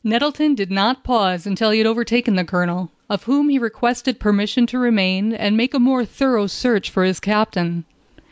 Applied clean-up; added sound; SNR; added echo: none; none; none; none.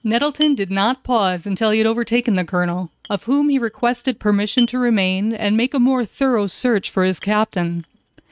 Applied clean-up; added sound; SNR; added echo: neural mask model RNNoise.